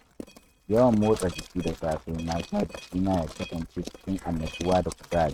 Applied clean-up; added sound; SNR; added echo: neural mask model RNNoise.